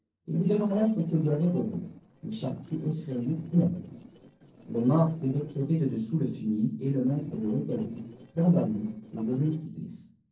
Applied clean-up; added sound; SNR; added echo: neural separator model SepFormer DNS4.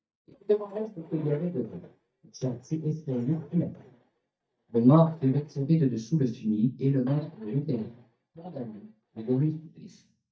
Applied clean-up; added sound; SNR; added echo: neural mask model DeepFilterNet 3.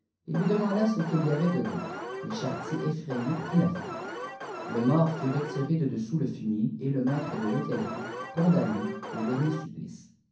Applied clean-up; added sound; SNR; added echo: none; Alarm; 8 dB; reverberation time 0.6 s.